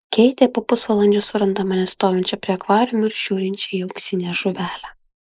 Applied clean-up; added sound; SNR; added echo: neural mask model Resemble Enhance denoiser.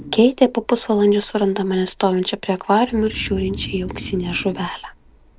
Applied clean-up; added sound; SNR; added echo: none; Breathing; 16 dB; none.